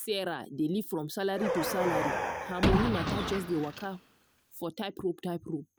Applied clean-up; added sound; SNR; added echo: none; Car; -1 dB; none.